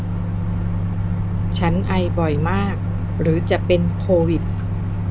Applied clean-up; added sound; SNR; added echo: none; Microwave oven; -2 dB; none.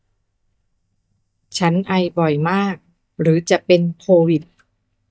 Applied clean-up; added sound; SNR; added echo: neural mask model DeepFilterNet 3.